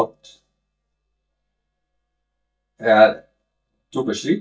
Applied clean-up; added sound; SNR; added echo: neural mask model DeepFilterNet 3.